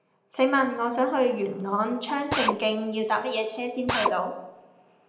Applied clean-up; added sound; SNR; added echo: none; Drill; 1 dB; reverberation time 0.7 s.